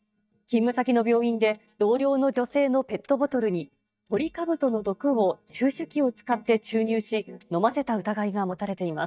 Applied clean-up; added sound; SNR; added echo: neural mask model DeepFilterNet 3.